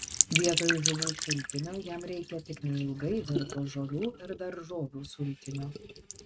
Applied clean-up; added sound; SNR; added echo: neural mask model RNNoise.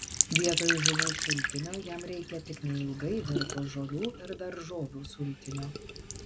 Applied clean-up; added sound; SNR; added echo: none; Trickle, dribble / Sink (filling or washing); -1 dB; none.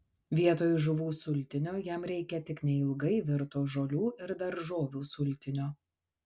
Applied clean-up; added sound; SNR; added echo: none; none; none; none.